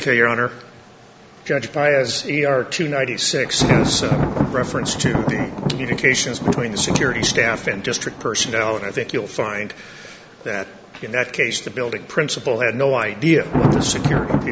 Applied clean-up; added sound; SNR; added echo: none; Thunder; 3 dB; none.